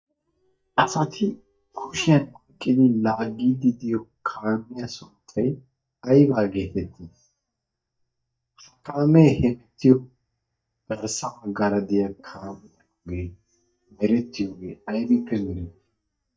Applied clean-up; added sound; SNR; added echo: neural mask model DeepFilterNet 3.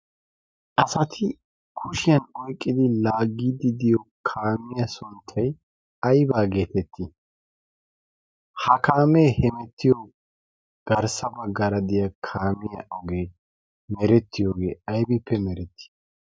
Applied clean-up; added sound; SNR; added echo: none; none; none; none.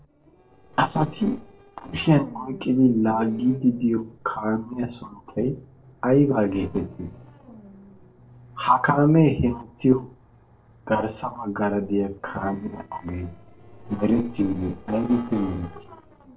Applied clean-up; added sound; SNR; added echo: neural separator model SepFormer DNS4.